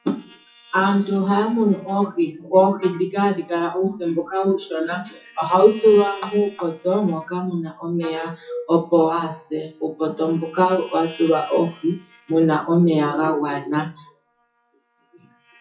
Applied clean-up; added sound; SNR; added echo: classical method WPE with log-MMSE.